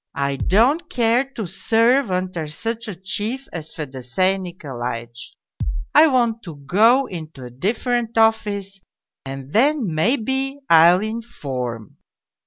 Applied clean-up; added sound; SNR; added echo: none; Bass drum; 2 dB; none.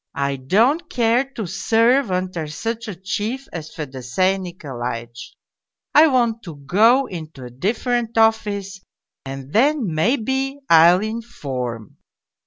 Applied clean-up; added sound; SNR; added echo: none; none; none; none.